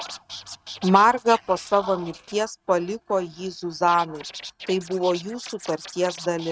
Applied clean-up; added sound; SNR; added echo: neural mask model RNNoise.